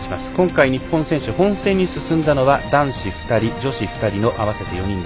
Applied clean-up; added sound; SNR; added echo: none; none; none; none.